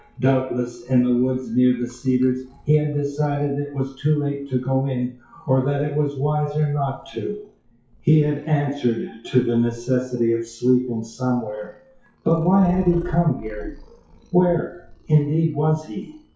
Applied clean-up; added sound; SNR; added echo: classical method WPE with log-MMSE.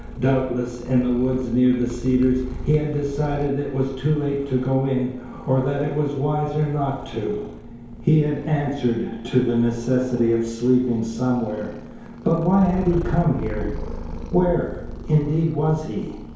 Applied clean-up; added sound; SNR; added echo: none; Purr; 12 dB; reverberation time 1.0 s.